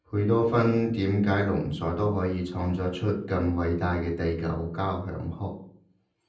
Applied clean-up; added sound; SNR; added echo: none; none; none; reverberation time 0.6 s.